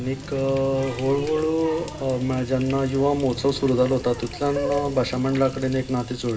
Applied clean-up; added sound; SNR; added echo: none; Water tap, faucet; 11 dB; reverberation time 0.2 s.